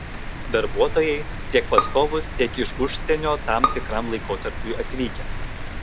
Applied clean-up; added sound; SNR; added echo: none; Rain + Bowed string instrument; 3 dB; none.